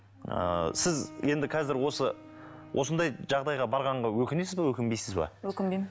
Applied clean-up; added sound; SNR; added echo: none; Bowed string instrument; 19 dB; none.